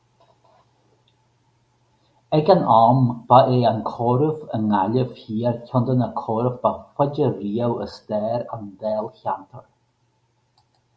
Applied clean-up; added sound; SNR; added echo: none; none; none; none.